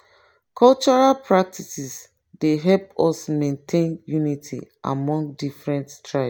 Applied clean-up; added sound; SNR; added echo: none; none; none; none.